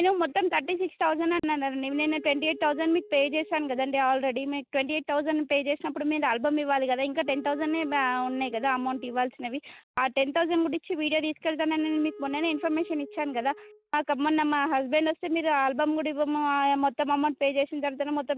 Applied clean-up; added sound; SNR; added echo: neural mask model DeepFilterNet 3.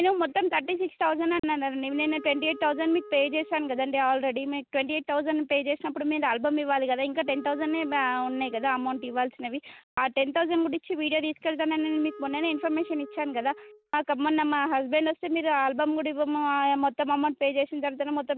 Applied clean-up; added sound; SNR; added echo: none; Wind instrument, woodwind instrument; 18 dB; none.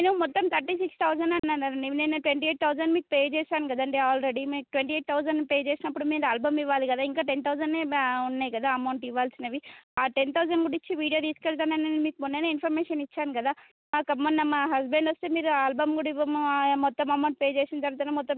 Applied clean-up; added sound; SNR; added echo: none; none; none; none.